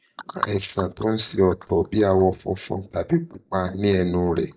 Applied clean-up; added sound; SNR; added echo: neural mask model DeepFilterNet 3.